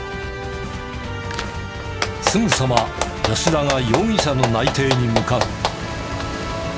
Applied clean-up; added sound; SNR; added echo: none; Clapping; 5 dB; none.